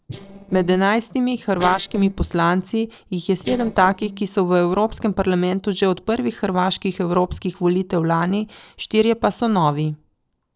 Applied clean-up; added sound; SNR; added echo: neural separator model SepFormer DNS4.